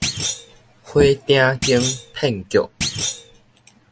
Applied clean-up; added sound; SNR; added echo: none; Thump, thud; 7 dB; none.